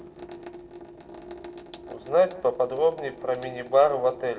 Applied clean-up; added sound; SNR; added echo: none; Sink (filling or washing) / Water tap, faucet; 17 dB; reverberation time 0.8 s.